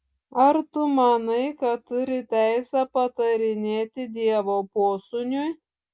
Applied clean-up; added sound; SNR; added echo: none; none; none; none.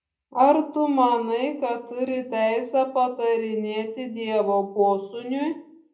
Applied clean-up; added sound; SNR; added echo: none; none; none; reverberation time 0.5 s.